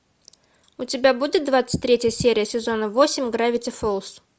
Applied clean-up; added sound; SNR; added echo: none; none; none; none.